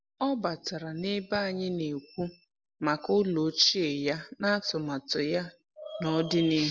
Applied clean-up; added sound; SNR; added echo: none; none; none; none.